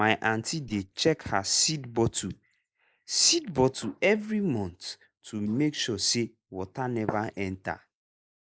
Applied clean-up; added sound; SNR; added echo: neural mask model Resemble Enhance denoiser.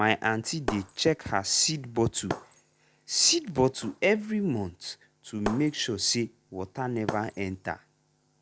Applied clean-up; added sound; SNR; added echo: none; Shatter; 13 dB; none.